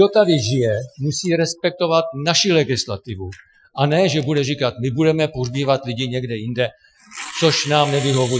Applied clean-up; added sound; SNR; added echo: classical method Wiener filter.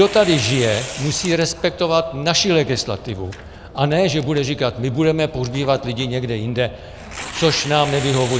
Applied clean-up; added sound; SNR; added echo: none; Tearing; 14 dB; none.